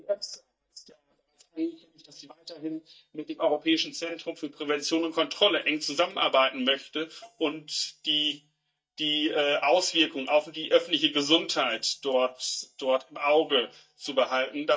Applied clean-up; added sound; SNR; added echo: neural mask model DeepFilterNet 3.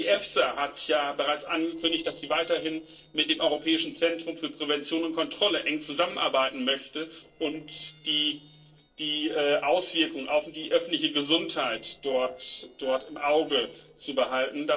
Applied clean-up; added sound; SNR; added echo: neural separator model SepFormer DNS4.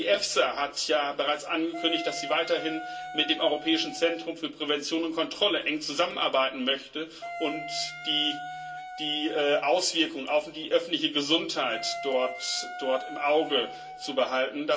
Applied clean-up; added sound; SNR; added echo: none; Wind instrument, woodwind instrument; 11 dB; reverberation time 0.2 s.